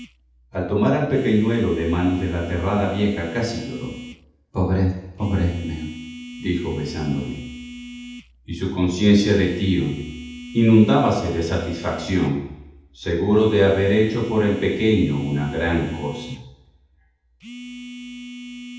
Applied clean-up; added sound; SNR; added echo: none; Telephone; 15 dB; reverberation time 0.8 s.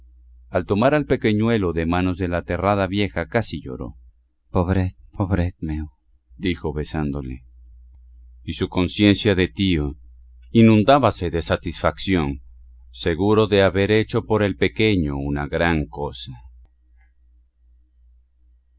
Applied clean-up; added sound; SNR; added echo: none; none; none; none.